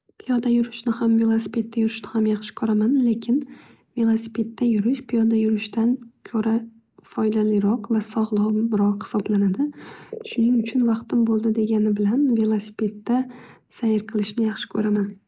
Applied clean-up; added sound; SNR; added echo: none; none; none; none.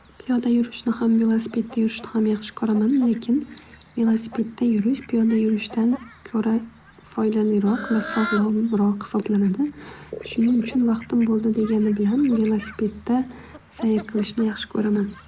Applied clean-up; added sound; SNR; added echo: none; Fowl; 19 dB; none.